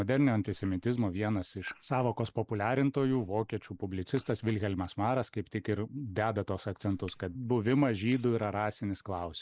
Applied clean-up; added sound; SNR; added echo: neural mask model Resemble Enhance denoiser.